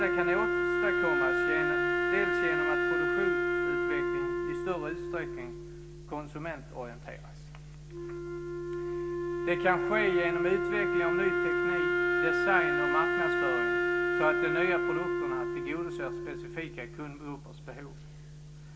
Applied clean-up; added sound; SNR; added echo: none; Wind instrument, woodwind instrument; -5 dB; reverberation time 0.2 s.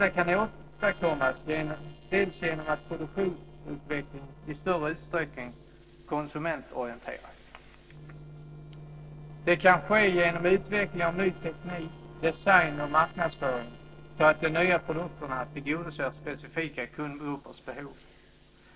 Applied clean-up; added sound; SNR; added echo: neural separator model SepFormer DNS4.